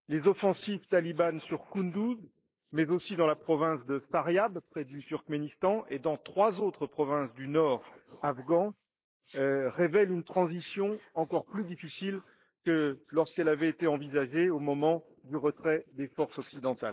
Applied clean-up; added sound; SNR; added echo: neural mask model Resemble Enhance denoiser.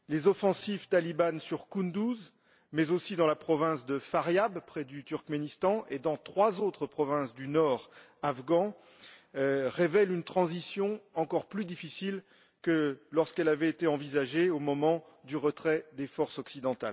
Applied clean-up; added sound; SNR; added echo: none; none; none; none.